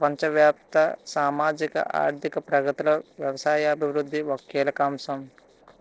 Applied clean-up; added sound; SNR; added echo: neural separator model SepFormer DNS4.